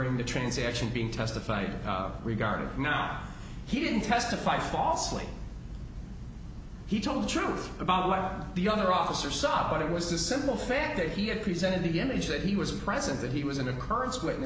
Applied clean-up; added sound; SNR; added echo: none; none; none; none.